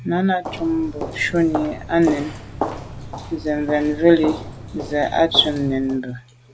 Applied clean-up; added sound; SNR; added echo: none; Walk, footsteps; 10 dB; none.